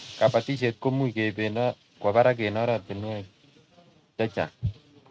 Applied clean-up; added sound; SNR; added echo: neural mask model RNNoise.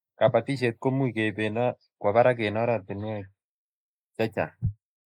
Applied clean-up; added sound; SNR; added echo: neural mask model Resemble Enhance denoiser.